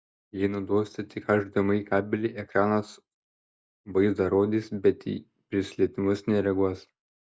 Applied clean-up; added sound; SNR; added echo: none; none; none; none.